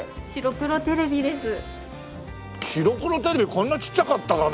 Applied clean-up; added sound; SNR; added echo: none; none; none; none.